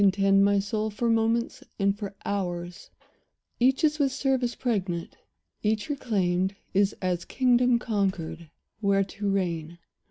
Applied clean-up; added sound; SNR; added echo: none; none; none; none.